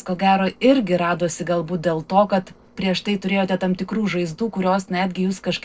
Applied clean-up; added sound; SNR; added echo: neural separator model SepFormer DNS4.